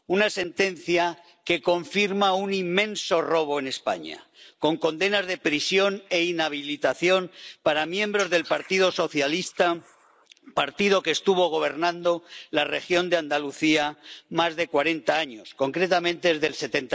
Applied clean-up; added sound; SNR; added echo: neural mask model Resemble Enhance denoiser.